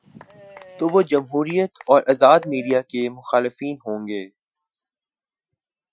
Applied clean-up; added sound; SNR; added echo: classical method Wiener filter.